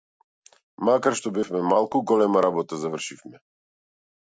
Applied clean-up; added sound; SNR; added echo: none; none; none; none.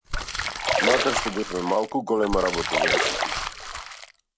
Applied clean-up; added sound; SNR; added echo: none; Crumpling, crinkling + Splash, splatter; -1 dB; none.